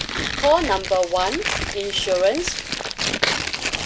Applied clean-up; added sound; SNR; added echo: none; Tearing; 4 dB; none.